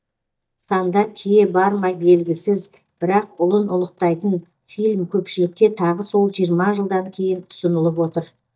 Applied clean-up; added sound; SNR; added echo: neural mask model DeepFilterNet 3.